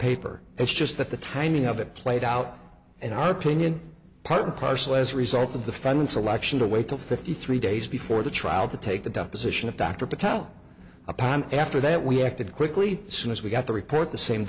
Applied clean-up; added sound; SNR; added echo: none; none; none; none.